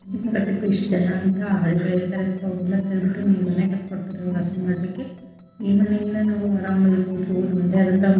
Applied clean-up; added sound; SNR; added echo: neural separator model SepFormer DNS4.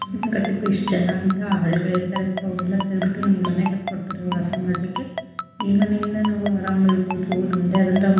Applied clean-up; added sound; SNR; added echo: none; Ringtone; 11 dB; reverberation time 1.1 s.